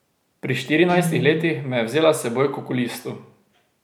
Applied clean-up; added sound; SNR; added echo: none; Guitar; 8 dB; none.